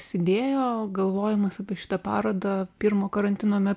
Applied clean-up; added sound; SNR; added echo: none; none; none; none.